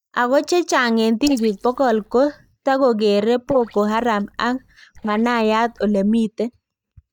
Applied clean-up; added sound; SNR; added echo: neural mask model DeepFilterNet 3.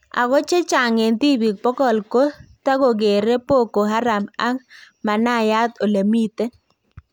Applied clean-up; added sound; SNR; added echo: none; none; none; none.